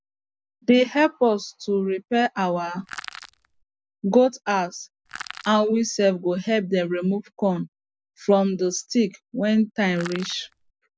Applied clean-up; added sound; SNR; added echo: none; Crushing; 16 dB; none.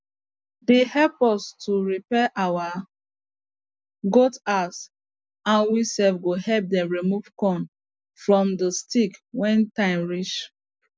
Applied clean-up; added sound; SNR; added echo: none; none; none; none.